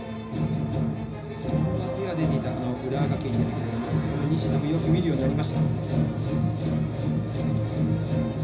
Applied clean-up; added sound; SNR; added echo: none; none; none; reverberation time 0.4 s.